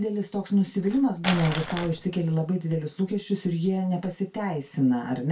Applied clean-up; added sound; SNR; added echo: none; Crumpling, crinkling; 7 dB; reverberation time 0.2 s.